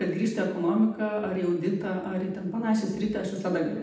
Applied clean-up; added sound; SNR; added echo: none; none; none; reverberation time 0.8 s.